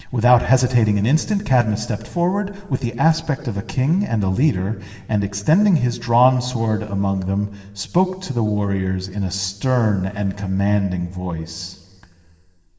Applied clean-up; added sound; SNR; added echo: none; none; none; reverberation time 1.6 s.